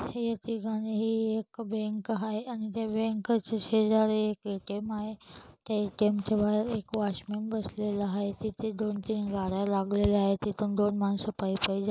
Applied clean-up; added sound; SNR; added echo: none; none; none; none.